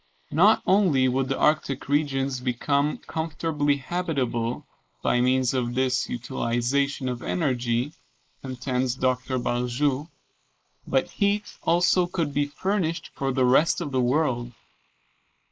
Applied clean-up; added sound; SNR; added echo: neural mask model Resemble Enhance denoiser.